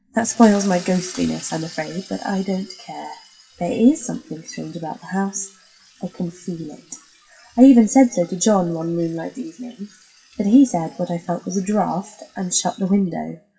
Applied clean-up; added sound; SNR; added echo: classical method WPE with log-MMSE.